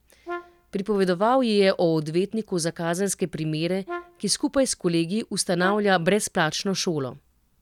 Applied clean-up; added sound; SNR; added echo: none; Brass instrument; 15 dB; none.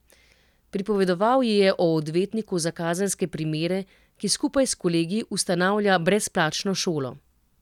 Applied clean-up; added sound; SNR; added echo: none; none; none; none.